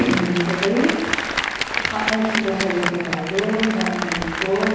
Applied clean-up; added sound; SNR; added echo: none; Applause; 3 dB; reverberation time 1.3 s.